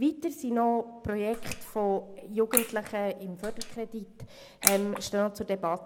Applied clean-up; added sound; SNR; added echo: neural mask model Resemble Enhance denoiser.